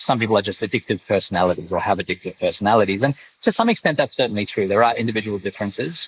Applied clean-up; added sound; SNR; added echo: neural mask model Resemble Enhance denoiser.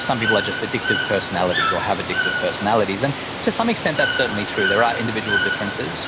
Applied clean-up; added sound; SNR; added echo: none; Water / Bird; 1 dB; none.